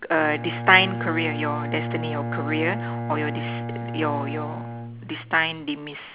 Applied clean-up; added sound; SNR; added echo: none; Bowed string instrument; 5 dB; none.